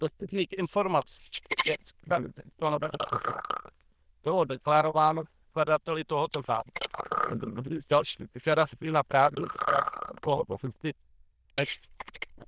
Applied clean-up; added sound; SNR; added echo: neural diffusion model UNIVERSE++.